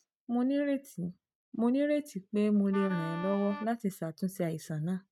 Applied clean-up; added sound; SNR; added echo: neural mask model RNNoise.